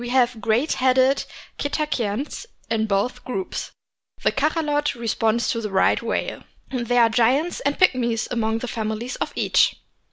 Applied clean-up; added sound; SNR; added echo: none; none; none; none.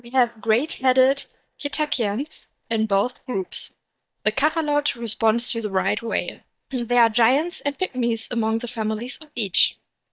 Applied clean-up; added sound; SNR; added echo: neural mask model DeepFilterNet 3.